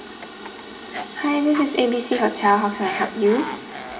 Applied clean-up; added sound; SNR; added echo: none; Cough; 13 dB; reverberation time 1.9 s.